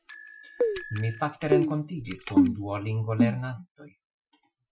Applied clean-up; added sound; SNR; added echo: classical method Wiener filter.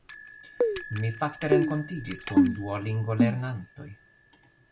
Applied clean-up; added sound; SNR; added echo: none; Keyboard (musical) + Bell; -3 dB; none.